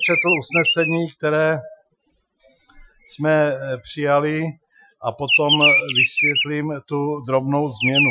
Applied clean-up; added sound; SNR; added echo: classical method Wiener filter.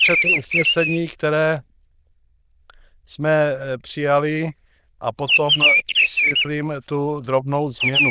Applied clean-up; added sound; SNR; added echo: neural diffusion model UNIVERSE++.